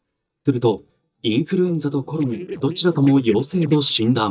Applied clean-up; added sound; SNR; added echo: neural mask model DeepFilterNet 3.